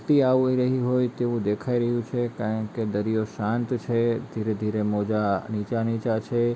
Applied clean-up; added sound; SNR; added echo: none; none; none; none.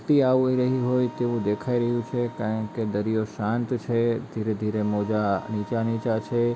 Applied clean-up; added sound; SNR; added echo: none; Wind instrument, woodwind instrument; 20 dB; none.